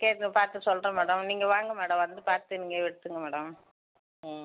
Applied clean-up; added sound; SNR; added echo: none; none; none; none.